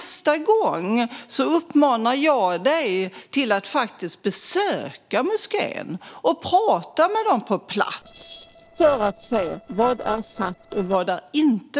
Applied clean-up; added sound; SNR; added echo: neural separator model SepFormer DNS4.